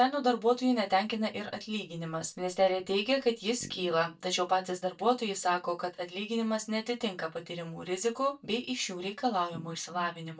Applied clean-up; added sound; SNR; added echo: neural mask model DeepFilterNet 3.